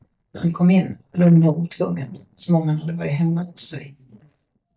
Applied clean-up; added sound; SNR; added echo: neural mask model DeepFilterNet 3.